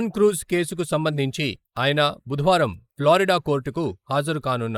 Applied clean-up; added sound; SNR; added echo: neural mask model Resemble Enhance denoiser.